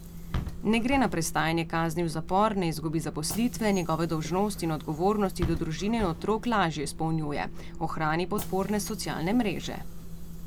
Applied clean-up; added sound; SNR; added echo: none; Bus / Engine; 11 dB; none.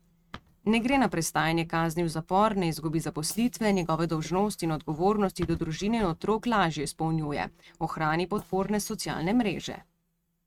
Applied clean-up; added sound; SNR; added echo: neural mask model RNNoise.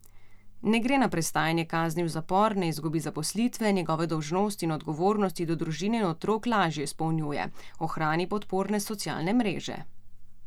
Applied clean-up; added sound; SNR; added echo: none; none; none; none.